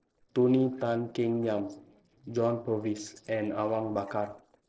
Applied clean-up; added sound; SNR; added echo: neural separator model SepFormer DNS4.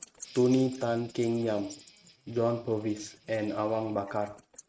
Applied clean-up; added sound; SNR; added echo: neural mask model RNNoise.